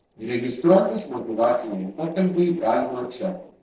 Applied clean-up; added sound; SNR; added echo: neural separator model SepFormer DNS4.